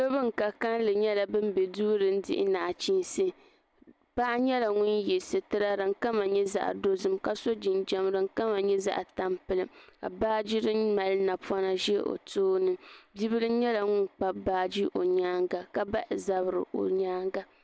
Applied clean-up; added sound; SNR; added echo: none; none; none; none.